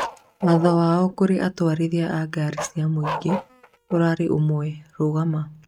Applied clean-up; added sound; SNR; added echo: neural mask model RNNoise.